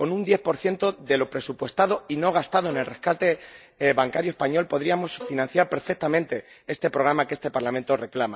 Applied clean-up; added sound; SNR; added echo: neural mask model DeepFilterNet 3.